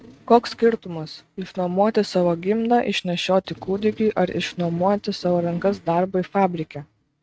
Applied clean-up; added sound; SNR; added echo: neural mask model RNNoise.